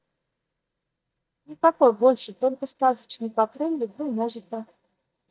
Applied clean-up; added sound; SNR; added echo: neural mask model DeepFilterNet 3.